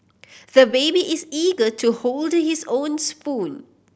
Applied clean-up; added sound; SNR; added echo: none; none; none; none.